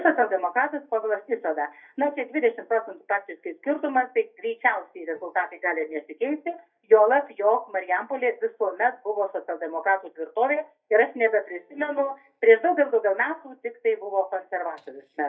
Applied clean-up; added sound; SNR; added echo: neural mask model DeepFilterNet 3.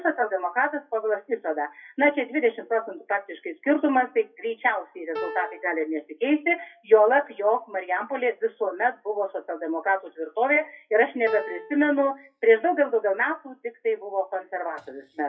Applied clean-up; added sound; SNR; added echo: classical method WPE with log-MMSE.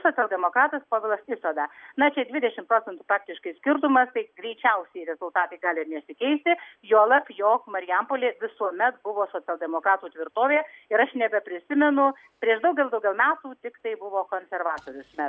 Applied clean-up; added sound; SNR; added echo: none; none; none; none.